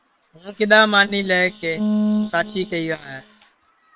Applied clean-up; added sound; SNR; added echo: neural separator model SepFormer WHAM!.